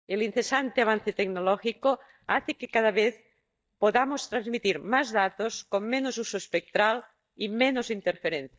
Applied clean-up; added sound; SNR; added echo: neural mask model DeepFilterNet 3.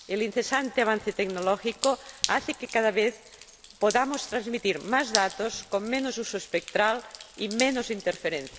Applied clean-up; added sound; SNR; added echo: none; Drip; 12 dB; none.